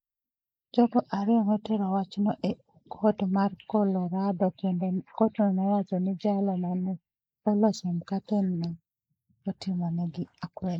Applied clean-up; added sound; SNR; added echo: neural mask model Resemble Enhance denoiser.